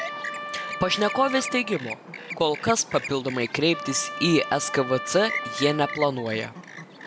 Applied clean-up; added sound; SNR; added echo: none; Trumpet + Chirp, tweet; 9 dB; none.